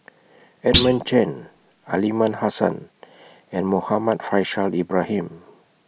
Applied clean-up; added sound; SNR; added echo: none; Thump, thud; 0 dB; none.